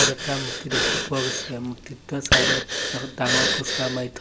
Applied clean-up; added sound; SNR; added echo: none; Breathing; -5 dB; none.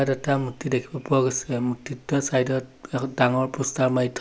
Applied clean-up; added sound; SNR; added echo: none; none; none; none.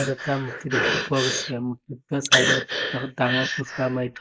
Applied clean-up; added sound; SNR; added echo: neural mask model Resemble Enhance denoiser.